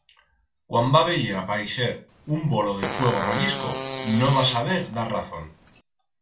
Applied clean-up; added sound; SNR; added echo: none; Fart; 8 dB; reverberation time 0.3 s.